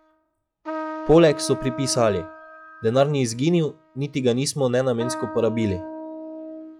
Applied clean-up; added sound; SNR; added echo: classical method log-MMSE.